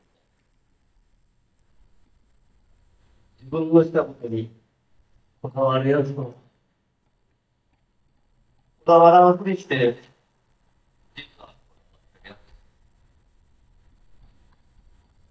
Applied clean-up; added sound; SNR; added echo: neural mask model DeepFilterNet 3.